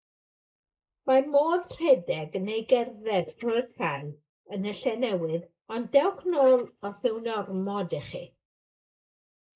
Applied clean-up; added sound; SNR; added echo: neural mask model Resemble Enhance denoiser.